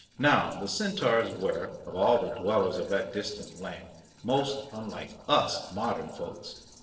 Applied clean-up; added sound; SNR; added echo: neural separator model SepFormer DNS4.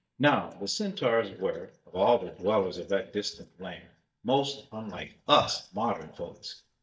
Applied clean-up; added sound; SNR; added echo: neural mask model DeepFilterNet 3.